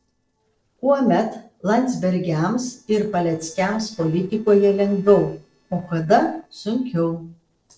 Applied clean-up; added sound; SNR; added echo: neural separator model SepFormer DNS4.